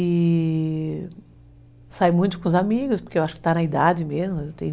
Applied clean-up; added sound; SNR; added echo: none; none; none; none.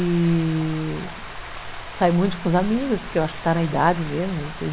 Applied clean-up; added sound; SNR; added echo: none; Tick-tock + Stream; 11 dB; none.